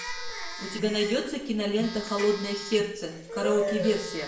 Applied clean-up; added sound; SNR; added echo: none; Telephone; 14 dB; reverberation time 0.7 s.